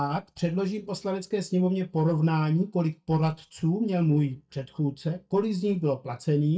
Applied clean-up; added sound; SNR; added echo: neural mask model DeepFilterNet 3.